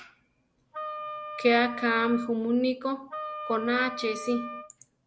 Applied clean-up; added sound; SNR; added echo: none; Wind instrument, woodwind instrument; 9 dB; none.